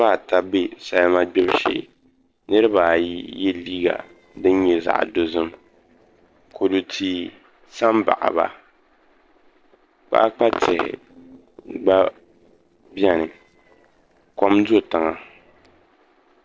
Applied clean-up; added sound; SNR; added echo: neural separator model SepFormer DNS4.